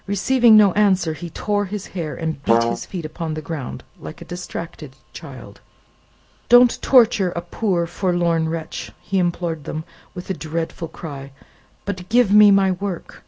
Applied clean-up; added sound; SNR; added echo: none; Brass instrument; 0 dB; none.